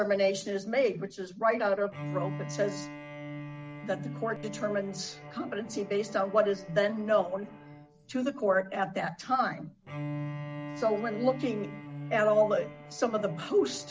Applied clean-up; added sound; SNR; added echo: none; Bowed string instrument; 12 dB; none.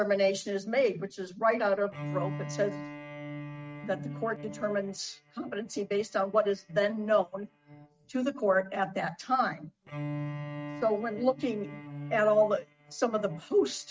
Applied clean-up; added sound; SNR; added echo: neural mask model RNNoise.